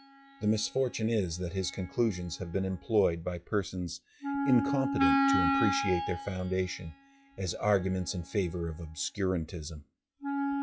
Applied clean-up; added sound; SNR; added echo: classical method log-MMSE.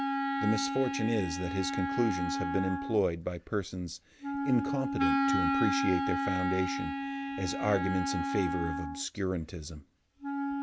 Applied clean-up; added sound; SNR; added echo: none; Wind instrument, woodwind instrument; 0 dB; none.